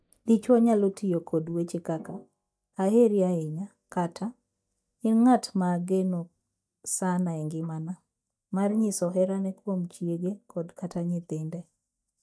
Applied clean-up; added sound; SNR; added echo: neural mask model DeepFilterNet 3.